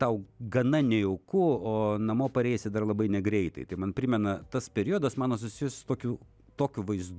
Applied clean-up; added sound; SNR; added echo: none; none; none; none.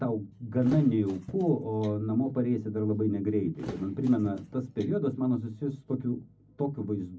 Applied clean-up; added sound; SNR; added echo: none; Thump, thud; 18 dB; reverberation time 0.4 s.